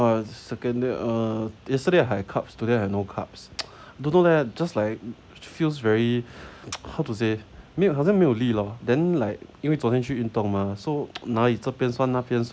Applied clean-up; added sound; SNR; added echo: none; none; none; none.